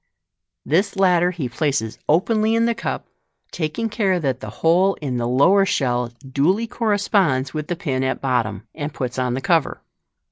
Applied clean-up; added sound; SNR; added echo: none; none; none; none.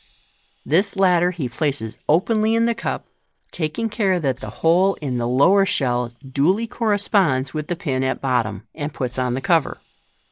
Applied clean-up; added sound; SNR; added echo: neural mask model Resemble Enhance denoiser.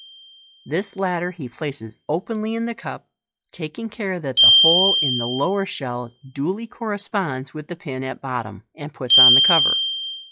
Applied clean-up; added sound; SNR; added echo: classical method log-MMSE.